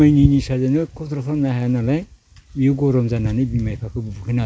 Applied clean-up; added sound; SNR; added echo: none; none; none; none.